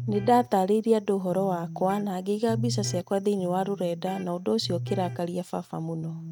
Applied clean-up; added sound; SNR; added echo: neural mask model RNNoise.